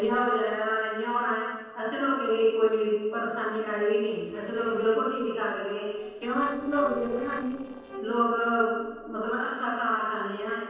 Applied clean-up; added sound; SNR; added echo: neural separator model SepFormer DNS4.